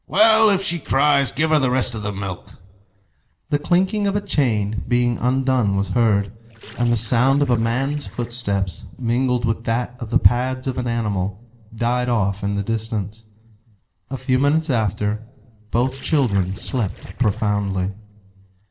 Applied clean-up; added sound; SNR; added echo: neural separator model SepFormer DNS4.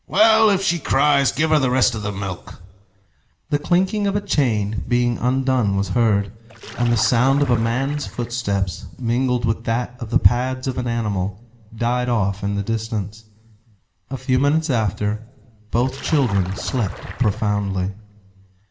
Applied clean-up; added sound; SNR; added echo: none; Splash, splatter; 17 dB; reverberation time 0.7 s.